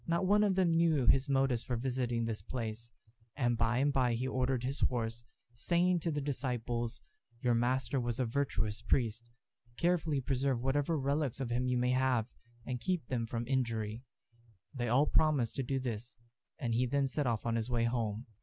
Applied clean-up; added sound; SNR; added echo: none; none; none; none.